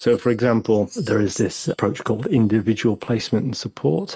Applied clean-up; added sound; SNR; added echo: neural mask model RNNoise.